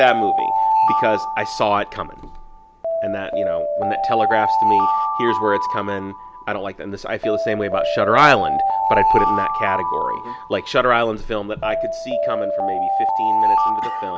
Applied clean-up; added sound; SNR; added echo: none; Alarm; -2 dB; none.